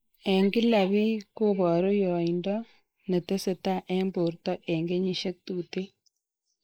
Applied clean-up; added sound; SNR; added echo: neural mask model Resemble Enhance denoiser.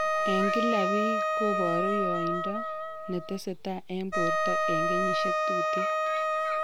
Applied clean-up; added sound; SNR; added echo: none; Wind instrument, woodwind instrument; -5 dB; none.